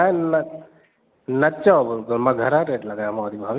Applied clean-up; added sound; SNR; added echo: none; none; none; none.